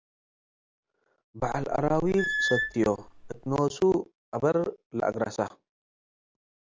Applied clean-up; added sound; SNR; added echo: none; Squeak / Screech; 4 dB; none.